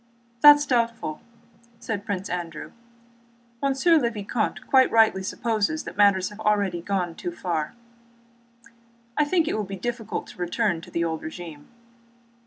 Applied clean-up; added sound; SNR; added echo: none; none; none; none.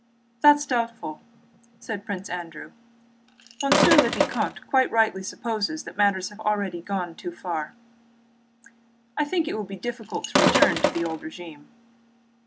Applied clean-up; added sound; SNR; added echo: none; Sink (filling or washing); -4 dB; none.